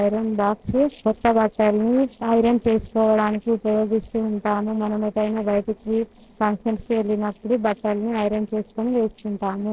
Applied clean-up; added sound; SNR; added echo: neural separator model SepFormer DNS4.